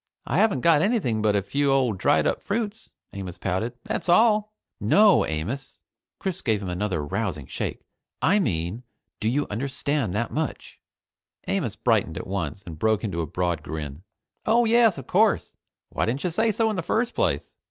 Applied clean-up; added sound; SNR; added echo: none; none; none; none.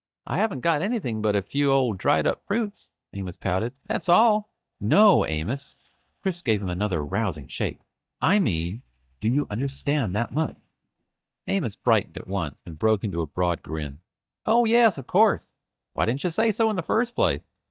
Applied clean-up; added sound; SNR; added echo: neural mask model DeepFilterNet 3.